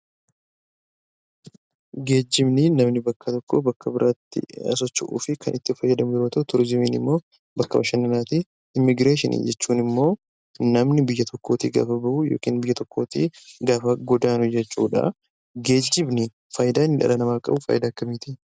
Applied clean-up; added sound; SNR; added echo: none; none; none; none.